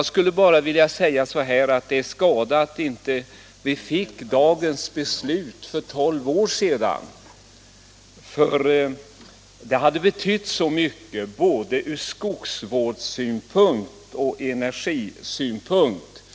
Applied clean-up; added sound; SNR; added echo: none; none; none; none.